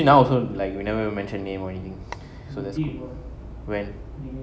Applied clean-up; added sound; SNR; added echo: none; Telephone; 17 dB; none.